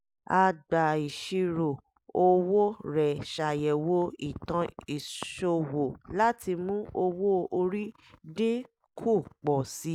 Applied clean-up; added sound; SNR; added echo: none; none; none; none.